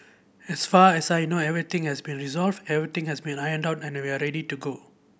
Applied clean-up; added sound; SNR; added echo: none; none; none; none.